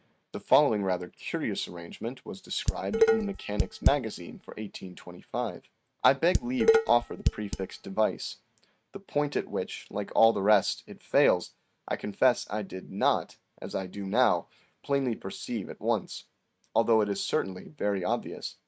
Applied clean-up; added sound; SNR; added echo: neural mask model RNNoise.